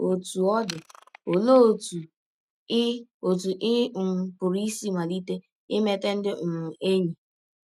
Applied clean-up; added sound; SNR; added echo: neural mask model RNNoise.